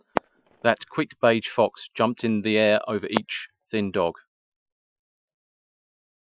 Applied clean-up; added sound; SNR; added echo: classical method Wiener filter.